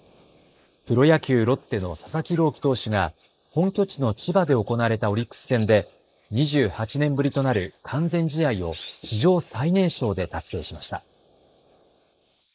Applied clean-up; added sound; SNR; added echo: neural mask model Resemble Enhance denoiser.